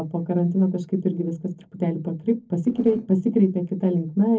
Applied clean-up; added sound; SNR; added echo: neural separator model SepFormer DNS4.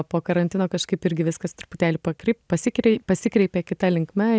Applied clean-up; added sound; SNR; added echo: none; none; none; none.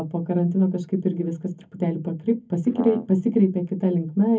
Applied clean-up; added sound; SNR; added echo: none; Brass instrument; 15 dB; reverberation time 0.3 s.